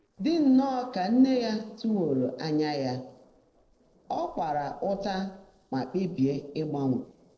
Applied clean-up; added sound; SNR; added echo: neural separator model SepFormer DNS4.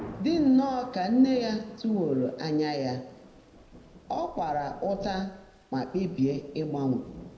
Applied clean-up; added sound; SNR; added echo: none; Thunder / Rain; 18 dB; reverberation time 0.7 s.